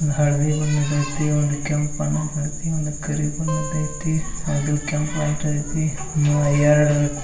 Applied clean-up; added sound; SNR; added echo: none; Acoustic guitar; 16 dB; reverberation time 0.9 s.